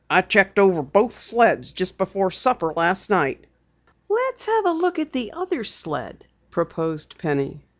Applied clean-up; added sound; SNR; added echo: none; none; none; none.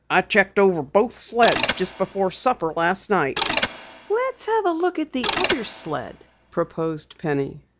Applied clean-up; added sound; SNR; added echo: none; Mechanisms; 6 dB; none.